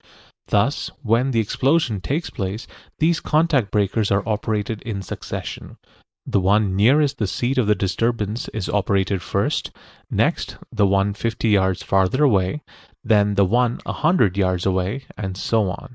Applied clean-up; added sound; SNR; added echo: neural mask model Resemble Enhance denoiser.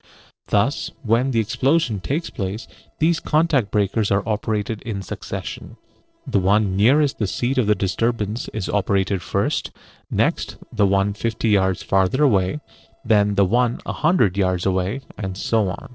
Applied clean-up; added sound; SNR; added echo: neural separator model SepFormer DNS4.